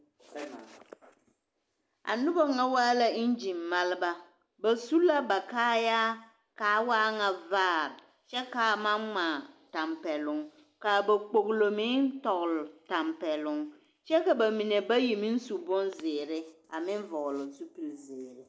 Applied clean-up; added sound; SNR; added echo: none; none; none; none.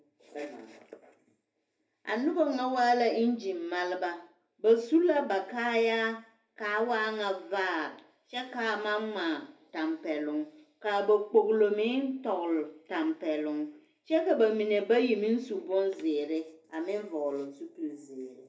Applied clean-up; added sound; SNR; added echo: none; none; none; reverberation time 0.3 s.